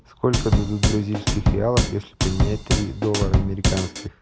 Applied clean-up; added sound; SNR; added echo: none; Drum / Drum kit; -3 dB; none.